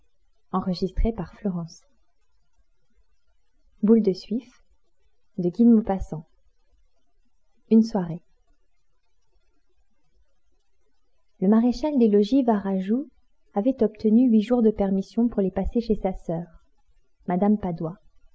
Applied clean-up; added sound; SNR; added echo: none; none; none; none.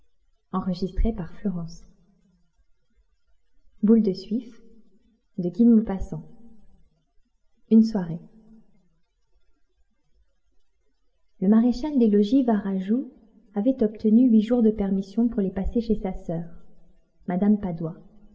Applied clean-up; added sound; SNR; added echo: none; none; none; reverberation time 1.0 s.